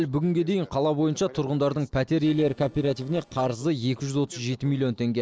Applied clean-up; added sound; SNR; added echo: neural separator model SepFormer DNS4.